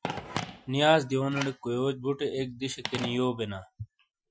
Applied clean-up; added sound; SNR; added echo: classical method Wiener filter.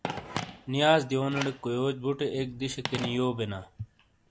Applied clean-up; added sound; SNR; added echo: none; Telephone; 11 dB; none.